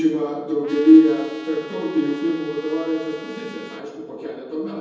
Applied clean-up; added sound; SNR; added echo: none; Trumpet; 19 dB; reverberation time 1.1 s.